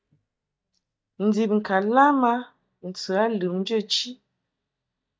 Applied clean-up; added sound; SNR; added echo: neural mask model DeepFilterNet 3.